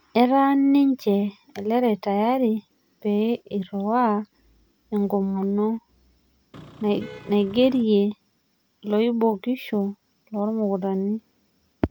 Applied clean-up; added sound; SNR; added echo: none; Vehicle horn, car horn, honking; 18 dB; none.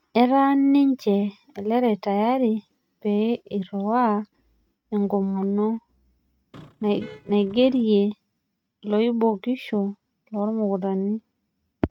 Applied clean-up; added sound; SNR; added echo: neural mask model RNNoise.